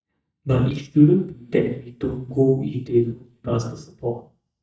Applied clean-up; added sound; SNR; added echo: neural mask model DeepFilterNet 3.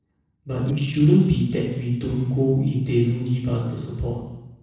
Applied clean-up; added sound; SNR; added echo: neural separator model SepFormer DNS4.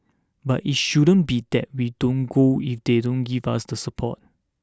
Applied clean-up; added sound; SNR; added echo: none; none; none; none.